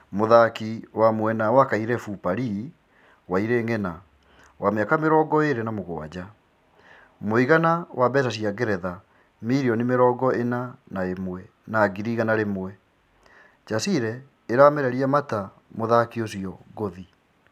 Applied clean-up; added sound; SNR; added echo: none; none; none; none.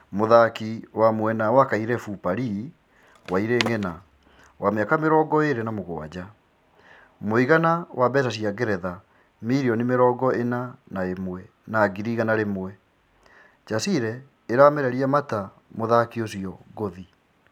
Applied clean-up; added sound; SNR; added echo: none; Skateboard; 15 dB; none.